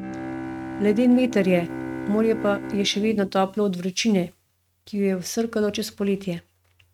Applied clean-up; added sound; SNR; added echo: neural mask model RNNoise.